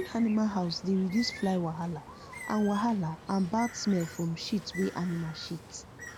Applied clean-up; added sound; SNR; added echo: none; Bird; 15 dB; none.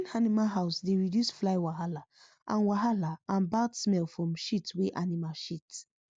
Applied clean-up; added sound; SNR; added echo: none; none; none; none.